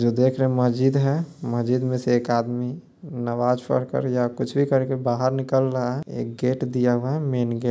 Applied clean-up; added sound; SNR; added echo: none; none; none; none.